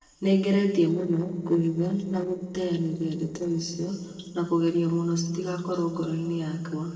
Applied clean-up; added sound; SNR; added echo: neural separator model SepFormer DNS4.